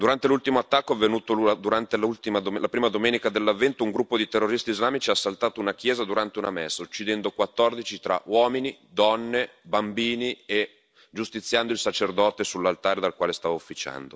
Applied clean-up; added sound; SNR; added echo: none; none; none; none.